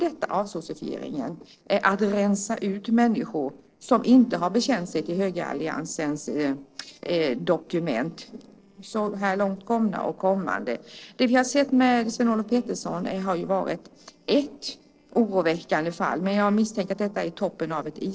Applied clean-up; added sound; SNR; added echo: neural separator model SepFormer DNS4.